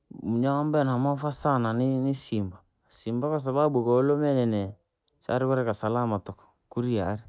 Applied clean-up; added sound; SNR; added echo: none; none; none; none.